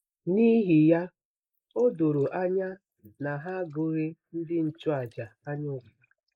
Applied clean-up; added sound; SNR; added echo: neural mask model Resemble Enhance denoiser.